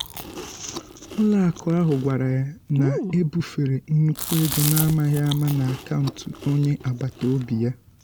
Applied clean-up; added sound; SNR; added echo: none; Chewing, mastication; 11 dB; none.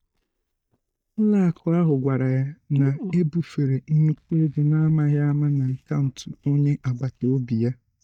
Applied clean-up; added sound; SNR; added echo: neural mask model DeepFilterNet 3.